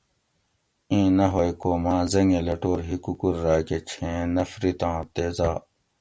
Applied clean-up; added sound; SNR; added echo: none; none; none; none.